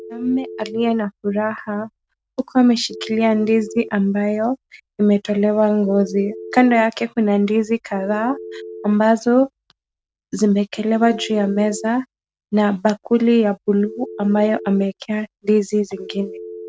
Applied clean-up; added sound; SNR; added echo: neural mask model RNNoise.